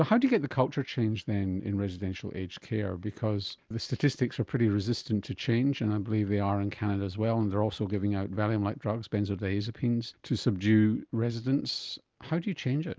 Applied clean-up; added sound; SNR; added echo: none; none; none; none.